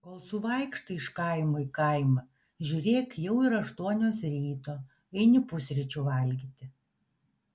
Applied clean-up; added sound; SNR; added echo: none; none; none; none.